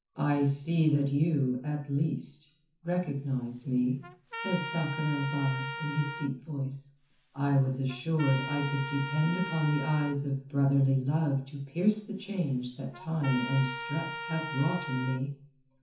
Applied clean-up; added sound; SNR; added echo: none; Trumpet; 10 dB; reverberation time 0.9 s.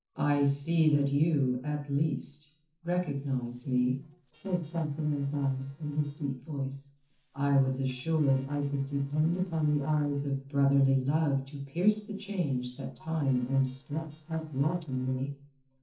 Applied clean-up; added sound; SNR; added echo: neural separator model SepFormer DNS4.